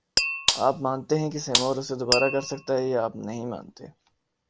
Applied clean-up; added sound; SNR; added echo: none; Tap + Gunshot, gunfire; 2 dB; none.